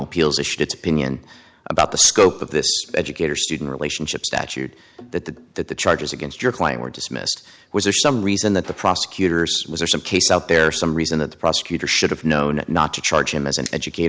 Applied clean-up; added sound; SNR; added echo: none; none; none; none.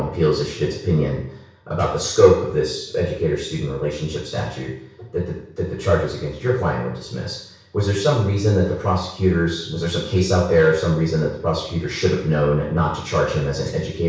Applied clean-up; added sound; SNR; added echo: none; none; none; reverberation time 0.6 s.